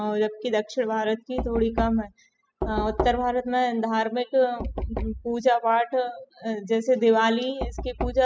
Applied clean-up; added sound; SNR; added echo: classical method spectral subtraction.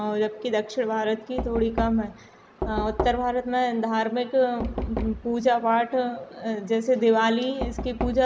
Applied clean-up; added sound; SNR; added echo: none; Knock; 10 dB; none.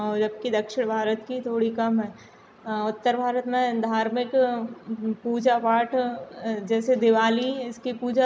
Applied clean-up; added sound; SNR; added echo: none; none; none; none.